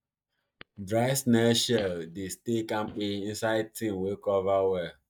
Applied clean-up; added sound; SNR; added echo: neural mask model DeepFilterNet 3.